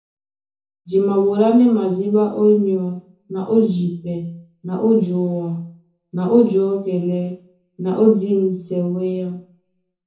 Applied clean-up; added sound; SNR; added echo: none; none; none; reverberation time 0.6 s.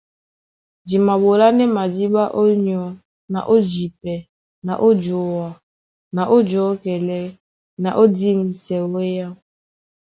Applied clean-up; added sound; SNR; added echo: none; none; none; none.